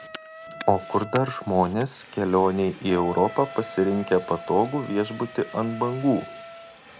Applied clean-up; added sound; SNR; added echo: none; Wind instrument, woodwind instrument + Fire; 15 dB; none.